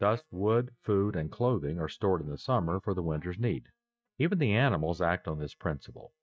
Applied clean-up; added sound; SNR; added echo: neural mask model DeepFilterNet 3.